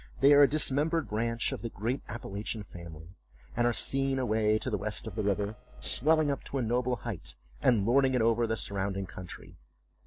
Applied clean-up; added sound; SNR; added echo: neural separator model SepFormer DNS4.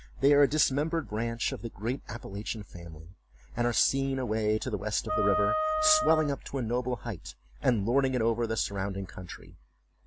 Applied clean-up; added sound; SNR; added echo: none; Wind instrument, woodwind instrument; 2 dB; none.